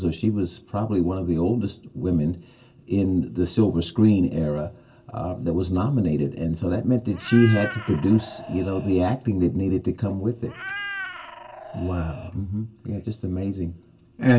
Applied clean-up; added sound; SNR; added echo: none; Meow; 12 dB; reverberation time 0.2 s.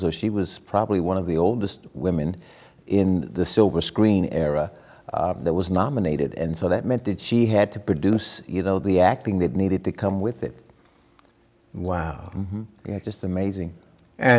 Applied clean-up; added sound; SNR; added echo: none; none; none; none.